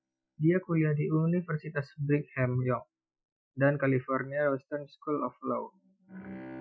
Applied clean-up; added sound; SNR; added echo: classical method Wiener filter.